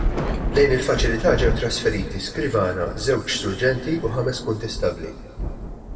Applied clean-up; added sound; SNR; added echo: none; Thunder / Rain; 4 dB; reverberation time 1.6 s.